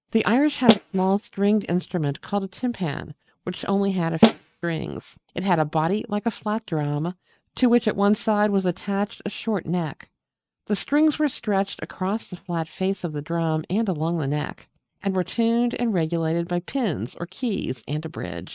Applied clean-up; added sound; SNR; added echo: neural mask model RNNoise.